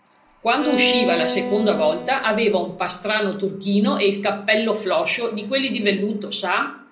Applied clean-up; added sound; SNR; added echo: none; Bowed string instrument; 6 dB; reverberation time 0.5 s.